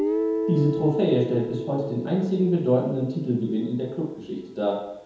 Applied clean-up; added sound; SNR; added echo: none; Guitar; 6 dB; reverberation time 1.0 s.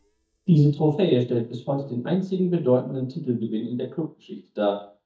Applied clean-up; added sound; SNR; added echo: neural mask model DeepFilterNet 3.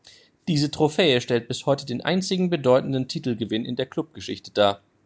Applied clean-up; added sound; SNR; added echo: none; none; none; none.